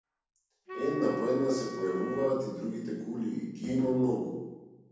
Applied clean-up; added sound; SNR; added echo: none; Wind instrument, woodwind instrument; 11 dB; reverberation time 1.1 s.